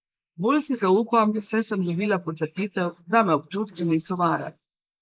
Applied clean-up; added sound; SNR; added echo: neural mask model Resemble Enhance denoiser.